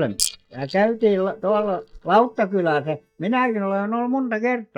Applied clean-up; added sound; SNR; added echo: neural mask model DeepFilterNet 3.